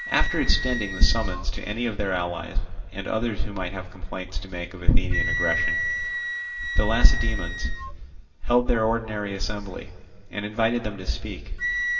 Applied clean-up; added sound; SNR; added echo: none; Wind instrument, woodwind instrument; 10 dB; reverberation time 1.6 s.